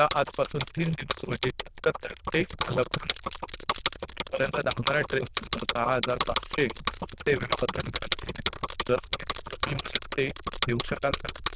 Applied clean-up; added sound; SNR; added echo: neural diffusion model UNIVERSE++.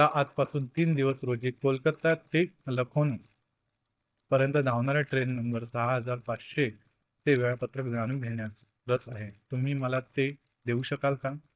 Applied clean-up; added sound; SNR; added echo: neural mask model DeepFilterNet 3.